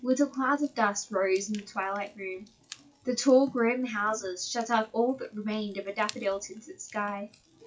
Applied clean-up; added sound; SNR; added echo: classical method WPE with log-MMSE.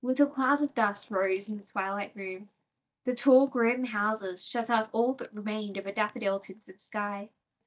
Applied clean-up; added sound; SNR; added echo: neural mask model DeepFilterNet 3.